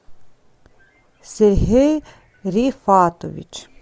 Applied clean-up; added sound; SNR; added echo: none; none; none; none.